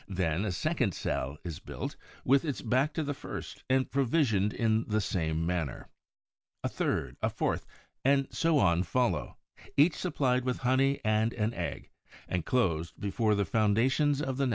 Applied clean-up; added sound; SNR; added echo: none; none; none; none.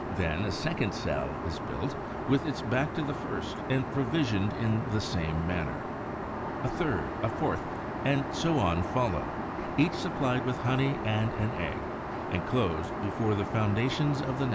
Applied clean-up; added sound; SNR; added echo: none; Aircraft; 4 dB; none.